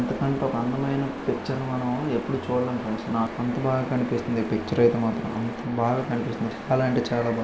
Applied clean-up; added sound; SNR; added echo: none; Stream; 20 dB; none.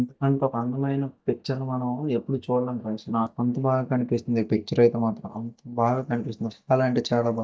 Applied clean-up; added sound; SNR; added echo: neural mask model DeepFilterNet 3.